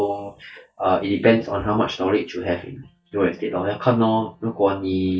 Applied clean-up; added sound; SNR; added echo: neural mask model DeepFilterNet 3.